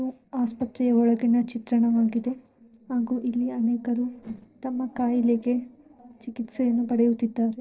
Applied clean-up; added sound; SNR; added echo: neural separator model SepFormer DNS4.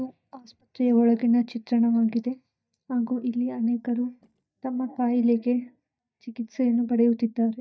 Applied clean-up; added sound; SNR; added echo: neural mask model DeepFilterNet 3.